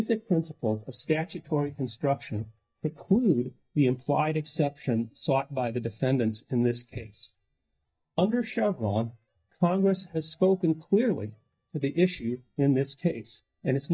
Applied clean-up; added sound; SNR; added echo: neural mask model DeepFilterNet 3.